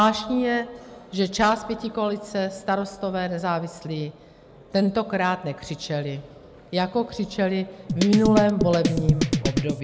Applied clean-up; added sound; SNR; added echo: none; Drum kit; -1 dB; none.